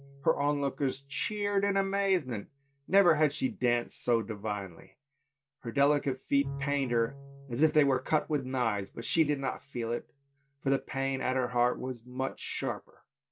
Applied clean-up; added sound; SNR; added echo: none; Bowed string instrument; 19 dB; none.